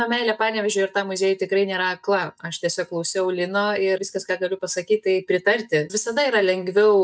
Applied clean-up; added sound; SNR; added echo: neural mask model DeepFilterNet 3.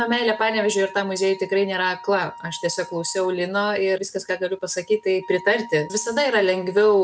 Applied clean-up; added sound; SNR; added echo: none; Wind instrument, woodwind instrument; 19 dB; none.